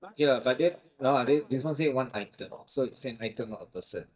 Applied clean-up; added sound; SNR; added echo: neural mask model DeepFilterNet 3.